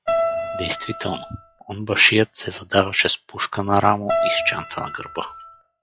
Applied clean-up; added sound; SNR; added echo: classical method log-MMSE.